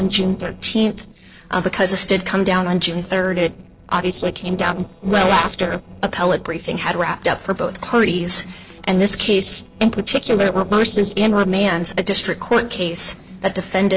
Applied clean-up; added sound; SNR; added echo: neural separator model SepFormer DNS4.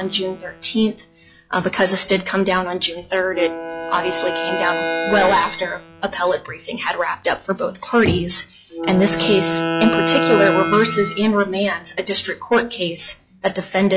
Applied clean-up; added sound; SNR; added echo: classical method log-MMSE.